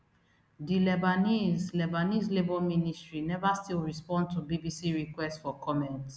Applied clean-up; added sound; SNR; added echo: none; none; none; none.